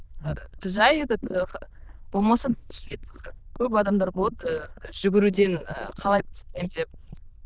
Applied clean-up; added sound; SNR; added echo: neural diffusion model UNIVERSE++.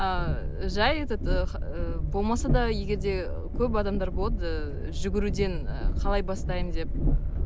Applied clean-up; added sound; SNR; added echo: none; Train; -4 dB; none.